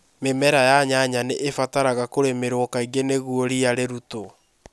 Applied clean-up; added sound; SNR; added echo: none; none; none; none.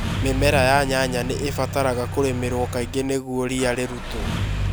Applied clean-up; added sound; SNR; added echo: none; Engine starting; 4 dB; none.